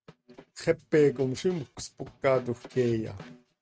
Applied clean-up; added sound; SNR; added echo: neural mask model RNNoise.